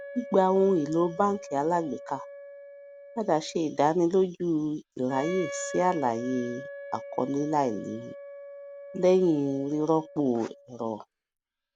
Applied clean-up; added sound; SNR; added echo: none; Wind instrument, woodwind instrument; 15 dB; none.